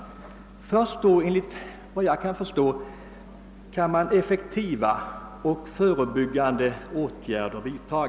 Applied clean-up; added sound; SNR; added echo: none; none; none; none.